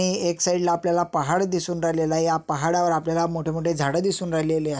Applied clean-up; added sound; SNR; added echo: none; none; none; none.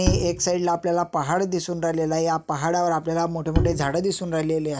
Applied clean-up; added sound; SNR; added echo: none; Bowed string instrument; 4 dB; none.